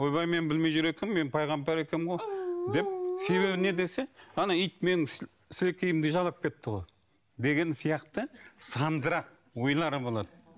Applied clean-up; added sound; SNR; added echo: none; Dog; 3 dB; none.